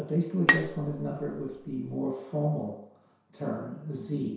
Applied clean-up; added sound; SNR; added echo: none; Bowed string instrument; -1 dB; reverberation time 0.7 s.